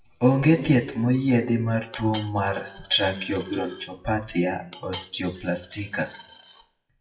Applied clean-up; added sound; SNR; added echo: classical method WPE with log-MMSE.